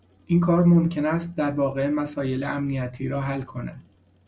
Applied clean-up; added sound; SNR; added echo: none; none; none; none.